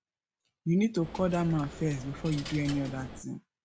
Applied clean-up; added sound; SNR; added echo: none; Coin (dropping); 12 dB; none.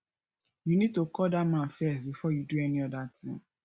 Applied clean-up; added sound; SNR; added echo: none; none; none; none.